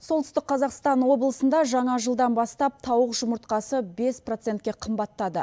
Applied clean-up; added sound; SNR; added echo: none; none; none; none.